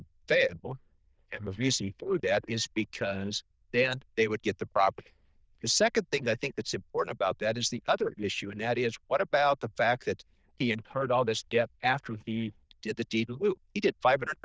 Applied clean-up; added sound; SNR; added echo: neural diffusion model UNIVERSE++.